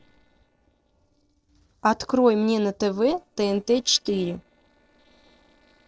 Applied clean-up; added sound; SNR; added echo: neural separator model SepFormer DNS4.